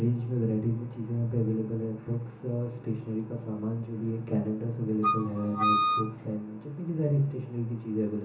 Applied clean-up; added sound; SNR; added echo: none; Wind instrument, woodwind instrument; -1 dB; reverberation time 0.7 s.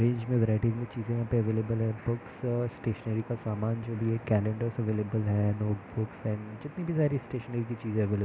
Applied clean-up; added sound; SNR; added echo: none; none; none; none.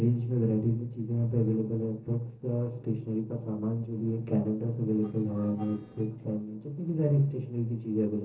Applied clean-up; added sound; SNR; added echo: neural separator model SepFormer DNS4.